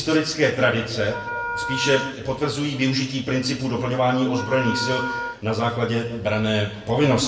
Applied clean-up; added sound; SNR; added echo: none; Wind instrument, woodwind instrument; 9 dB; reverberation time 0.9 s.